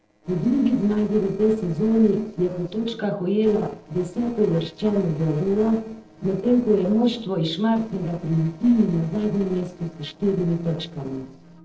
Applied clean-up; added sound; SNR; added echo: neural separator model SepFormer DNS4.